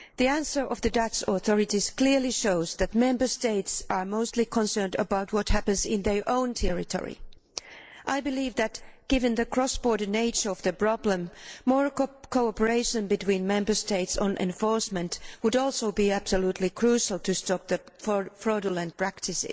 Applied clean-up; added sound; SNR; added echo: neural mask model Resemble Enhance denoiser.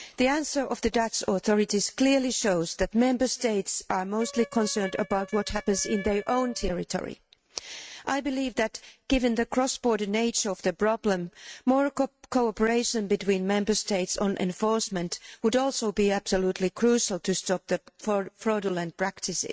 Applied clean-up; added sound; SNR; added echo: neural mask model RNNoise.